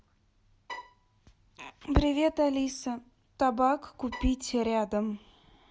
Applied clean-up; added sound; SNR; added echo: none; Bowed string instrument; 16 dB; none.